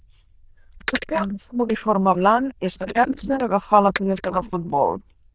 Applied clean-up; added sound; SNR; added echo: neural diffusion model UNIVERSE++.